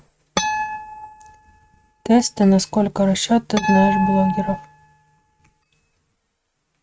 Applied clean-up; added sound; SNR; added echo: neural mask model RNNoise.